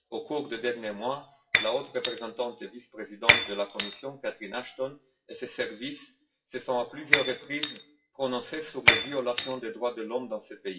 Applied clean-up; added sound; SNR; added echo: classical method WPE with log-MMSE.